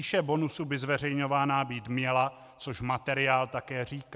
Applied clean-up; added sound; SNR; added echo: none; none; none; none.